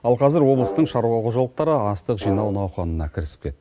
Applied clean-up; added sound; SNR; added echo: none; Brass instrument; 11 dB; none.